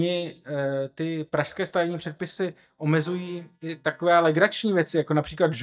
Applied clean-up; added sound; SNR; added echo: neural mask model DeepFilterNet 3.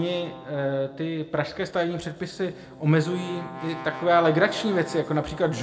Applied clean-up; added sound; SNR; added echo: none; Brass instrument; 16 dB; reverberation time 2.0 s.